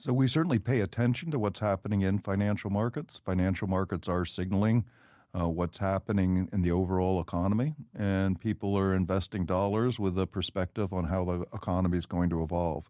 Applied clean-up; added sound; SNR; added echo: none; none; none; none.